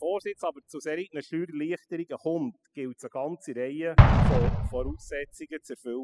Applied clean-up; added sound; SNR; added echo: classical method spectral subtraction.